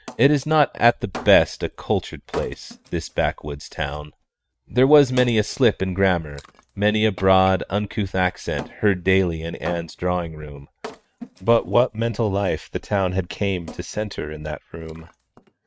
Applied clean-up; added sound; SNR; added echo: neural mask model RNNoise.